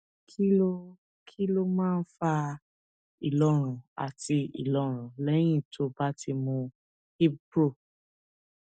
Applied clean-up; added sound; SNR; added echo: none; none; none; none.